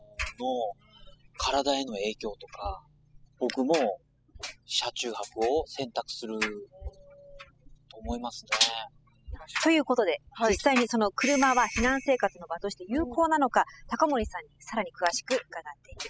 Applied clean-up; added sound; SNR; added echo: classical method spectral subtraction.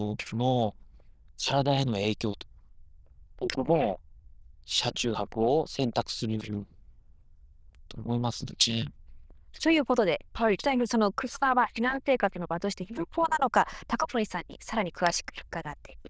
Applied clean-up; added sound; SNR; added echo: neural diffusion model UNIVERSE++.